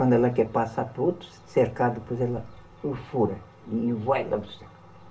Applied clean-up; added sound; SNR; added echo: none; none; none; reverberation time 0.3 s.